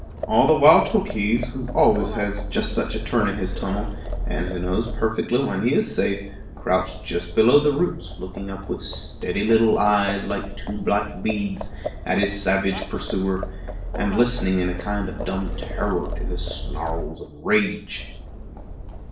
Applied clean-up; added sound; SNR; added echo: none; Livestock, farm animals, working animals; 7 dB; reverberation time 0.5 s.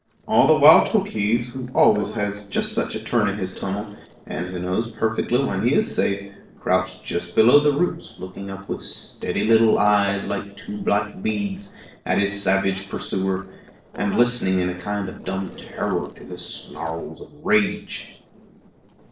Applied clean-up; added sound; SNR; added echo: neural separator model SepFormer DNS4.